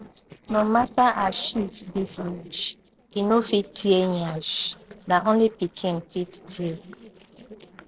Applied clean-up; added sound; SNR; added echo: neural separator model SepFormer DNS4.